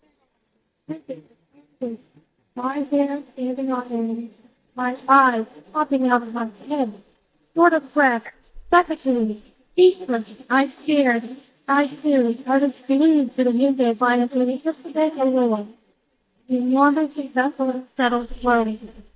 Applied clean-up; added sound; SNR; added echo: neural mask model DeepFilterNet 3.